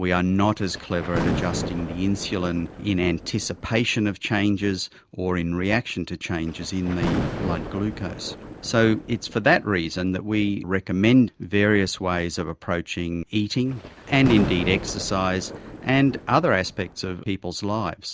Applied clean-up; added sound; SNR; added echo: none; Thunder; 8 dB; none.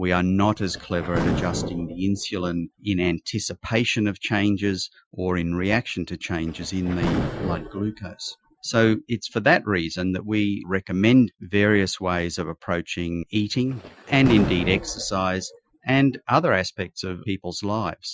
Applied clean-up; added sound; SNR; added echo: classical method Wiener filter.